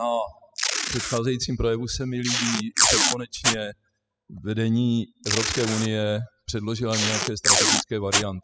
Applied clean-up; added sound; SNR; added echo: classical method spectral subtraction.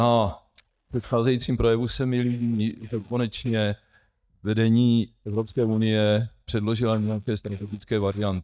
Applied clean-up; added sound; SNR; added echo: neural mask model DeepFilterNet 3.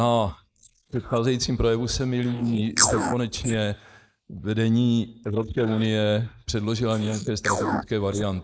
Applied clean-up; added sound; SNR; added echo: neural mask model Resemble Enhance denoiser.